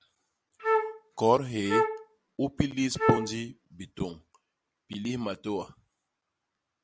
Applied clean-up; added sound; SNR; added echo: none; Wind instrument, woodwind instrument; -3 dB; none.